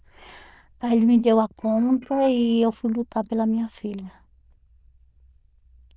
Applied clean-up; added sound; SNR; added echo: neural diffusion model UNIVERSE++.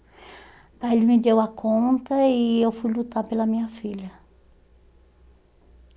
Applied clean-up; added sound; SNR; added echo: none; none; none; none.